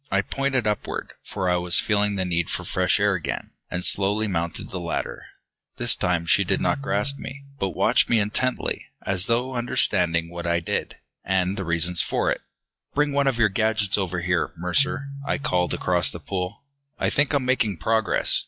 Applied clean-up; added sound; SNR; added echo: classical method log-MMSE.